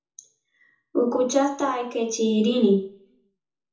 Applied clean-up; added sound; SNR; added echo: none; none; none; reverberation time 0.6 s.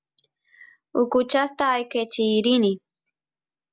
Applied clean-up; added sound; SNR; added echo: none; none; none; none.